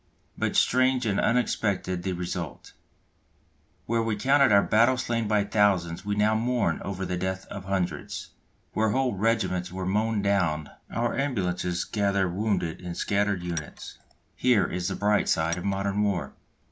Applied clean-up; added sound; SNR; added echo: none; Tools; 16 dB; none.